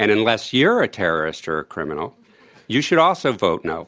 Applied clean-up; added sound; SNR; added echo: none; none; none; none.